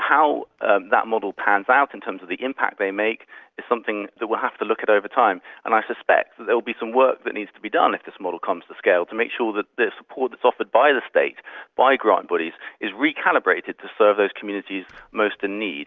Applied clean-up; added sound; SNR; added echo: none; none; none; none.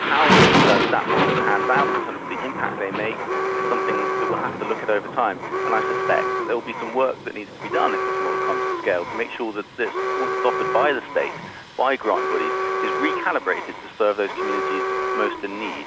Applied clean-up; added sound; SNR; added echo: none; Alarm + Thunder; -2 dB; none.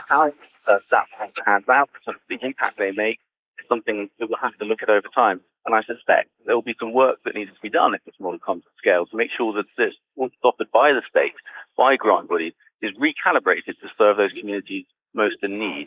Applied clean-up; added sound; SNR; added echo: neural mask model Resemble Enhance denoiser.